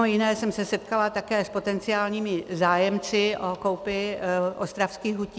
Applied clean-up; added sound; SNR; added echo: none; none; none; none.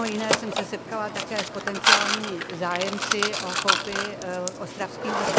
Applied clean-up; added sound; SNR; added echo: none; Mechanisms; -5 dB; none.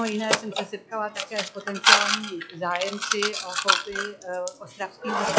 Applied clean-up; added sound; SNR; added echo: classical method log-MMSE.